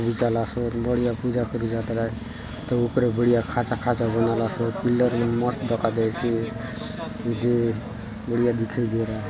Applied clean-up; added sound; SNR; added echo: none; none; none; none.